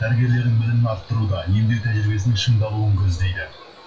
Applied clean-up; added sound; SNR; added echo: classical method WPE with log-MMSE.